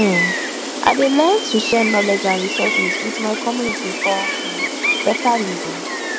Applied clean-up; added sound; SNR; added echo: none; Gull, seagull; 2 dB; none.